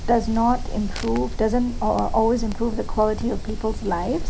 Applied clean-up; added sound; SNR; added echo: none; Fire; 4 dB; none.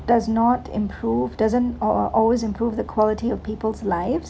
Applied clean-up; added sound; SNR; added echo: none; none; none; none.